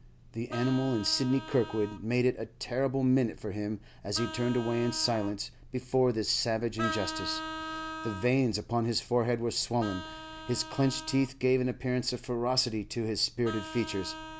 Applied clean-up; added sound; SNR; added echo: none; Vehicle horn, car horn, honking; 13 dB; none.